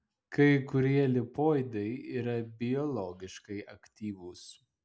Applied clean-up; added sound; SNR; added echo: none; none; none; none.